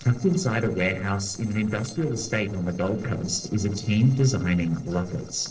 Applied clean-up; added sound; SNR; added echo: neural separator model SepFormer DNS4.